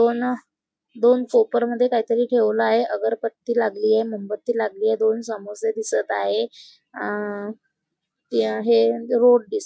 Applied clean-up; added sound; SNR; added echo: none; none; none; none.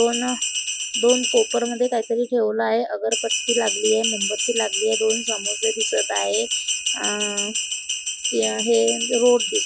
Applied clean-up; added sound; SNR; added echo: none; Bell; 2 dB; none.